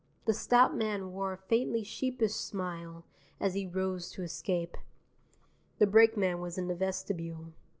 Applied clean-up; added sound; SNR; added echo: none; none; none; none.